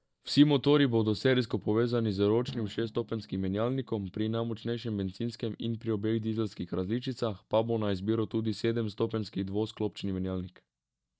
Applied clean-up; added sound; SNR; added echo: neural mask model DeepFilterNet 3.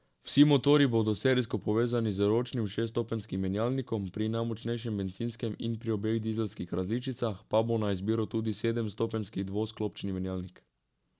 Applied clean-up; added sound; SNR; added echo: none; none; none; none.